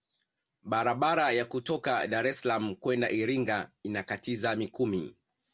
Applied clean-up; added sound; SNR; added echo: none; none; none; none.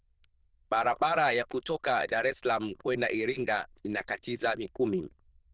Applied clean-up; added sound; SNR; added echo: neural diffusion model UNIVERSE++.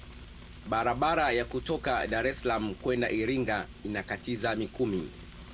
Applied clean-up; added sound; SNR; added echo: none; Frying (food); 15 dB; none.